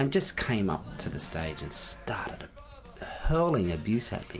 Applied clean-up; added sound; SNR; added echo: none; Thunder / Rain; 19 dB; none.